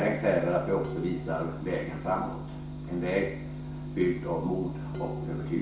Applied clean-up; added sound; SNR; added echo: none; Dishes, pots, and pans; 19 dB; reverberation time 0.6 s.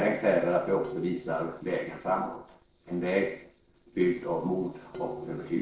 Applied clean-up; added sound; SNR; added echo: neural separator model SepFormer DNS4.